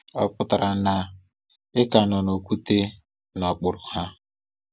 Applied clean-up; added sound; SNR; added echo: none; none; none; none.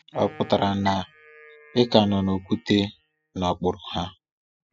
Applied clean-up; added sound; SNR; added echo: classical method spectral subtraction.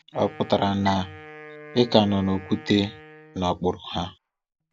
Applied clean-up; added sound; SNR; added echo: none; Chime + Wind instrument, woodwind instrument; 18 dB; none.